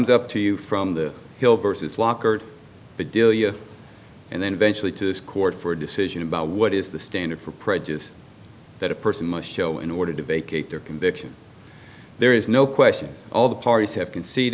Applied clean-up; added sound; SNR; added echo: none; none; none; none.